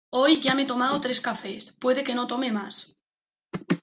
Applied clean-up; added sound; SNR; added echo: none; none; none; none.